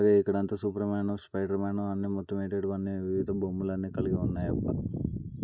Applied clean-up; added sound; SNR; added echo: none; none; none; none.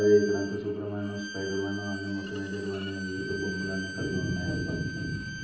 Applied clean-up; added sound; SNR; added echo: none; Bowed string instrument; 10 dB; reverberation time 0.6 s.